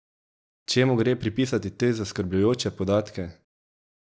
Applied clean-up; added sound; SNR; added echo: none; none; none; none.